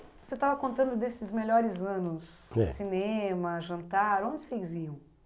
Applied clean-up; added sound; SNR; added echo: none; none; none; none.